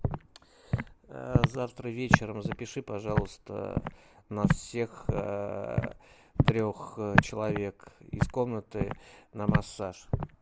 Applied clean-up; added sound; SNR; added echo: none; Walk, footsteps; -4 dB; none.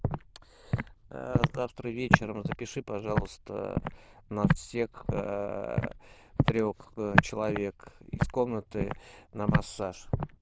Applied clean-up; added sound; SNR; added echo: neural diffusion model UNIVERSE++.